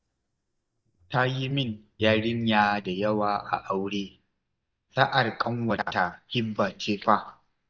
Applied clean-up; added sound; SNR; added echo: neural mask model DeepFilterNet 3.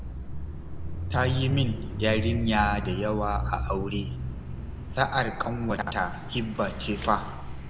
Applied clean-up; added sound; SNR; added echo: none; Mechanisms / Bicycle; 3 dB; none.